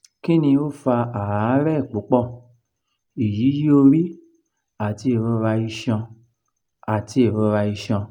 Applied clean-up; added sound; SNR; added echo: none; none; none; none.